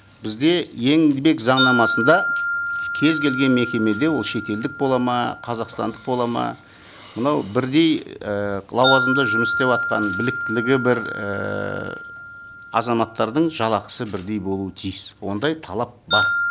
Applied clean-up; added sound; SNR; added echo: none; Wind chime; 5 dB; none.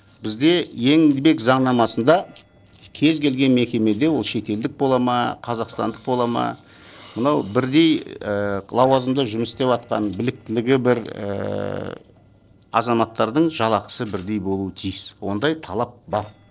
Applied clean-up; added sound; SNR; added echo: neural separator model SepFormer DNS4.